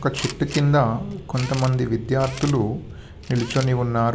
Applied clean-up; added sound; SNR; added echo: none; Tools; 16 dB; none.